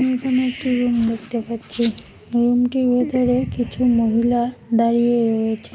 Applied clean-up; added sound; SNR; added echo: none; Rattle (instrument); 19 dB; none.